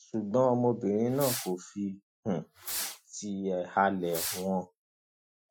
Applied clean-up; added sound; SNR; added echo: classical method Wiener filter.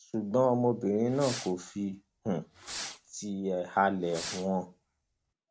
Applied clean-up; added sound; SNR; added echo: none; Fireworks; 10 dB; none.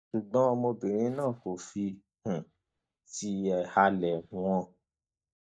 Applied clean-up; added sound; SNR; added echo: neural mask model DeepFilterNet 3.